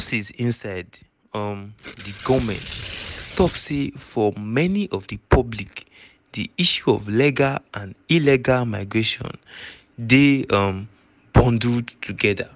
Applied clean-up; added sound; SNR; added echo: none; Tearing; 13 dB; none.